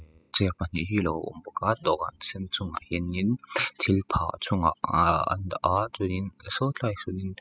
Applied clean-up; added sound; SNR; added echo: classical method spectral subtraction.